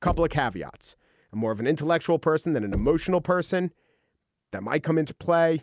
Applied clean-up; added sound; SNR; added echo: none; Knock; 14 dB; none.